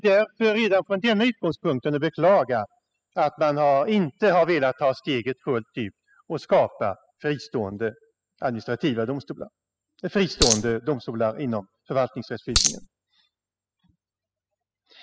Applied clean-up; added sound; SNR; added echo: classical method spectral subtraction.